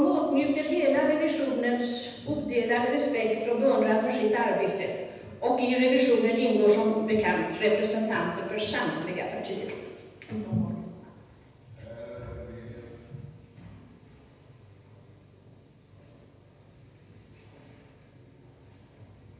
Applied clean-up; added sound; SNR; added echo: none; none; none; reverberation time 1.1 s.